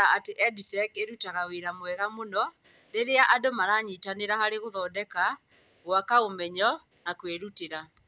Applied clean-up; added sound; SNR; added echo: none; none; none; none.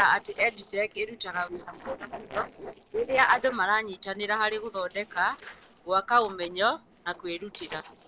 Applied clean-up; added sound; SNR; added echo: neural separator model SepFormer DNS4.